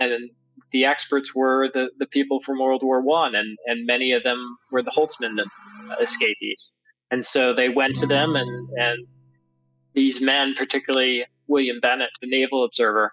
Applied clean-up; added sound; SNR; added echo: classical method spectral subtraction.